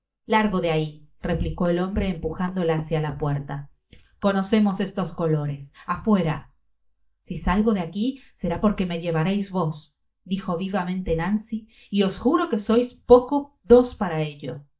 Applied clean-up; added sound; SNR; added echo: neural mask model DeepFilterNet 3.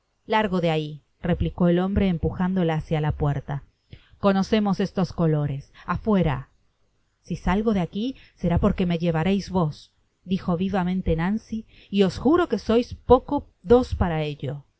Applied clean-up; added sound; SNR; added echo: none; none; none; none.